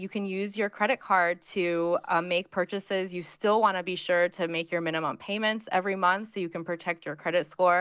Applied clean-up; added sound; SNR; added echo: none; none; none; none.